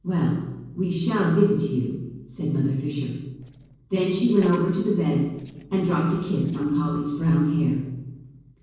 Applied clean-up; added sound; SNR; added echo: neural separator model SepFormer DNS4.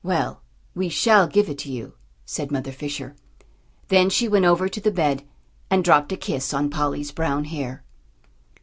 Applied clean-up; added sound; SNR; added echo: none; none; none; none.